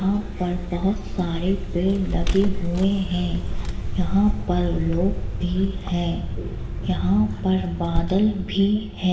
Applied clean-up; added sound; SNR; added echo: none; Vehicle; 2 dB; reverberation time 1.1 s.